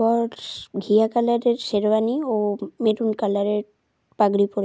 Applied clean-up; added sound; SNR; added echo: none; none; none; none.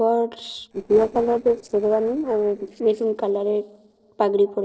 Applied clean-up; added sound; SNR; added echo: neural separator model SepFormer DNS4.